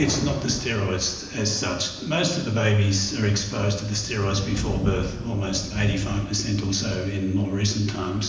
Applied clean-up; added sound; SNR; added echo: none; Thunder; 10 dB; reverberation time 1.0 s.